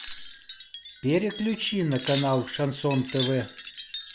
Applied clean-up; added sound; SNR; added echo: none; Wind chime; 11 dB; none.